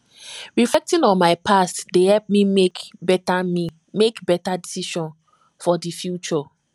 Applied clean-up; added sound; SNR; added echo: none; none; none; none.